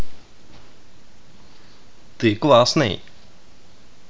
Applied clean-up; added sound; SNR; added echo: none; none; none; none.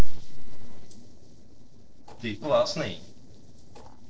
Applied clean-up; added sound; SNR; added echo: neural separator model SepFormer DNS4.